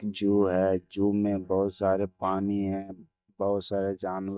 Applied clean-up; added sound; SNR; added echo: neural mask model DeepFilterNet 3.